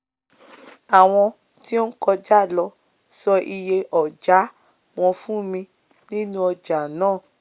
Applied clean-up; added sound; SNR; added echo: none; none; none; none.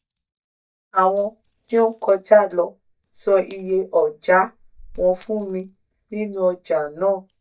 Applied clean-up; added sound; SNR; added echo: neural mask model DeepFilterNet 3.